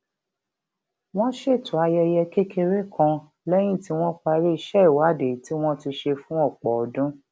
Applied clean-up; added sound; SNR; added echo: none; none; none; none.